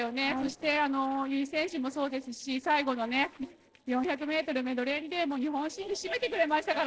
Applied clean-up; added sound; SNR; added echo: neural separator model SepFormer DNS4.